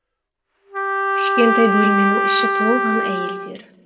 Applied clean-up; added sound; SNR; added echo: none; Trumpet; -2 dB; reverberation time 2.1 s.